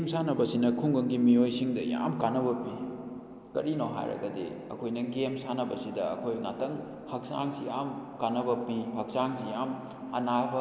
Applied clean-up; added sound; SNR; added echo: none; none; none; none.